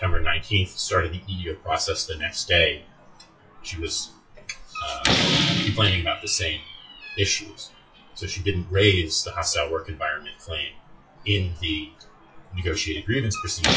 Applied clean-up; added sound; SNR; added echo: classical method WPE with log-MMSE.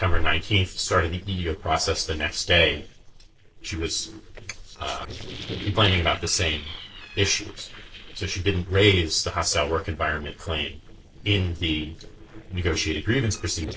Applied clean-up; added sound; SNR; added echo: neural separator model SepFormer DNS4.